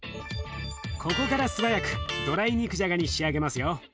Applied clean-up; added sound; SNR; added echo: none; Electric guitar; 7 dB; none.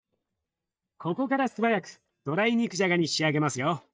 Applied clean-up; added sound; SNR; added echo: neural mask model DeepFilterNet 3.